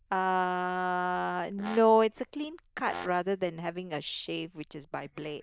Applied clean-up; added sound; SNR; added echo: neural diffusion model UNIVERSE++.